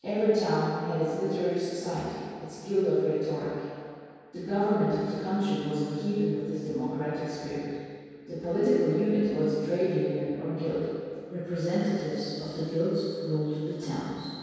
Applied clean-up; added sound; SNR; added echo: none; none; none; reverberation time 2.2 s.